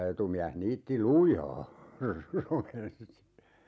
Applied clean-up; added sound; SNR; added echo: none; none; none; none.